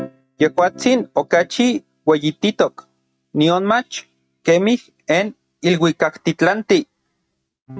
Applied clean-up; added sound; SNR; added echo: neural mask model RNNoise.